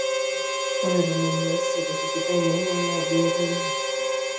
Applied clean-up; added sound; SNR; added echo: none; Harmonica; -3 dB; reverberation time 0.6 s.